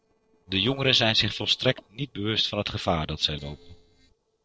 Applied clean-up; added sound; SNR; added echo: neural separator model SepFormer DNS4.